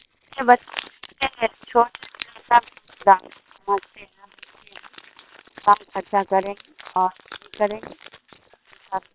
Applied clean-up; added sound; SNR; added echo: neural separator model SepFormer WHAM!.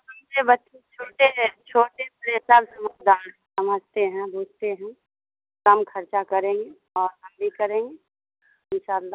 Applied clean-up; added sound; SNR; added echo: none; none; none; none.